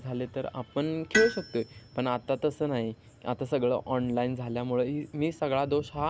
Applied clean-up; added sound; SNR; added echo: none; Tools; 8 dB; none.